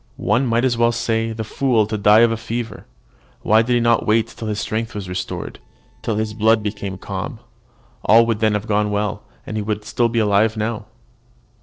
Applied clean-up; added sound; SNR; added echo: neural separator model SepFormer DNS4.